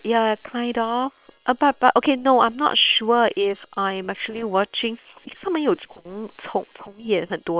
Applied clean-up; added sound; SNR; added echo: neural separator model SepFormer WHAM!.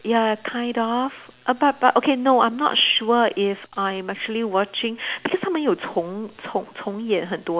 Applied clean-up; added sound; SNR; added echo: none; none; none; none.